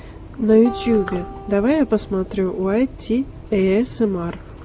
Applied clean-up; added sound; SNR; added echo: none; Acoustic guitar; 17 dB; none.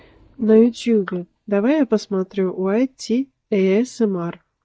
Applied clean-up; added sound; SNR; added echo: neural mask model DeepFilterNet 3.